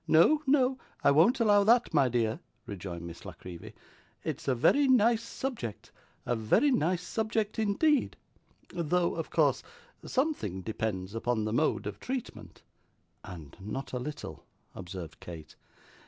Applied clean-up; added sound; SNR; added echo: none; none; none; none.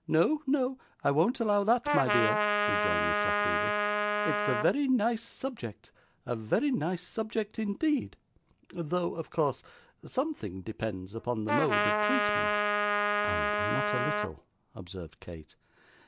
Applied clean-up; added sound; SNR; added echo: none; Trumpet; -3 dB; none.